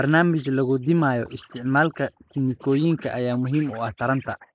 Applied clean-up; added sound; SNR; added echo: neural mask model Resemble Enhance denoiser.